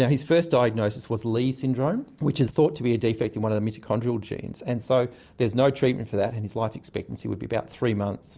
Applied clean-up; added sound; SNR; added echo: none; none; none; none.